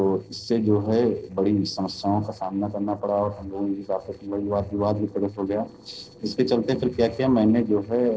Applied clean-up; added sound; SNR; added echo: neural separator model SepFormer DNS4.